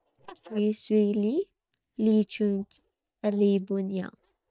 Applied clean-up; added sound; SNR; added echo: neural mask model DeepFilterNet 3.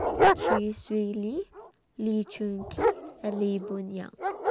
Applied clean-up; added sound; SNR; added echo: none; Dog; -3 dB; none.